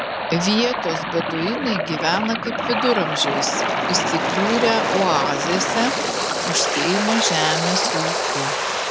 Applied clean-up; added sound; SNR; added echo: none; Waves, surf; -1 dB; none.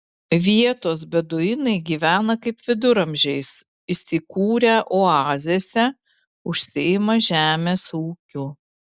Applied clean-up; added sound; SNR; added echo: none; none; none; none.